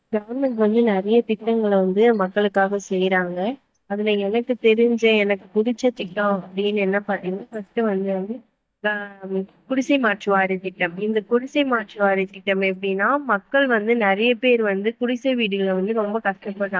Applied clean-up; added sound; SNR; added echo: neural mask model DeepFilterNet 3.